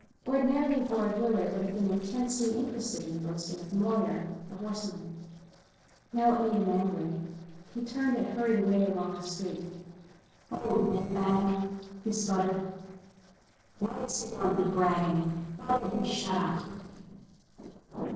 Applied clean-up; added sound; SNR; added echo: neural separator model SepFormer DNS4.